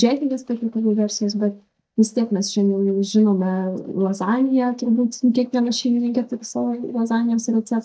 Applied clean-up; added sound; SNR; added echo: neural mask model DeepFilterNet 3.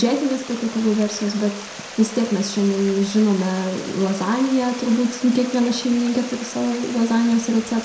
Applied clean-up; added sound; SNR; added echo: none; Stream; 15 dB; reverberation time 0.6 s.